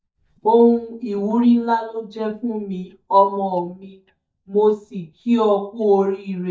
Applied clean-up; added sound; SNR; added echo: neural mask model DeepFilterNet 3.